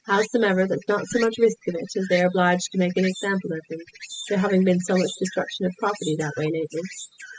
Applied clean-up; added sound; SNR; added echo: classical method spectral subtraction.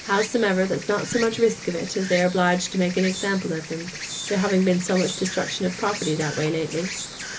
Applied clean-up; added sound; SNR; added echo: none; Insect; 11 dB; none.